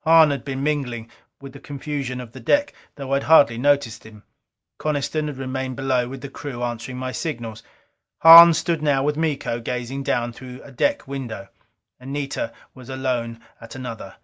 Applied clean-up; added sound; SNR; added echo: none; none; none; none.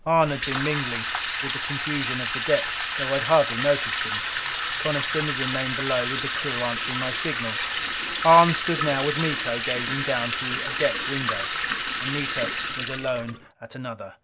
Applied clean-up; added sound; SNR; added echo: none; Sink (filling or washing) / Water tap, faucet; -3 dB; none.